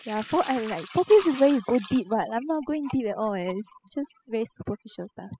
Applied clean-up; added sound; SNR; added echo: classical method spectral subtraction.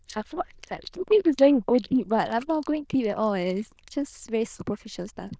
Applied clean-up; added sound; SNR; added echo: neural diffusion model UNIVERSE++.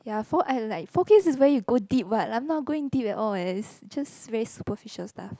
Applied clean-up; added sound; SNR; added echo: none; none; none; none.